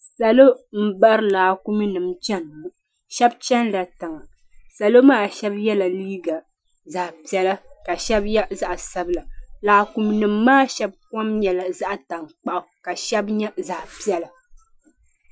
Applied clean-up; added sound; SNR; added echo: classical method Wiener filter.